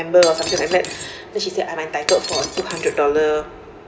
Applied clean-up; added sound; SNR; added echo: none; Shatter; 10 dB; none.